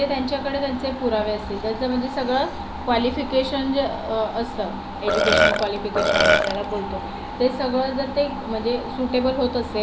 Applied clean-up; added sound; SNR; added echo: none; Burping, eructation; -4 dB; none.